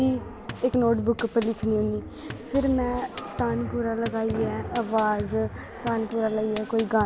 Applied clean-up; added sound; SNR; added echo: none; Drum kit; 11 dB; none.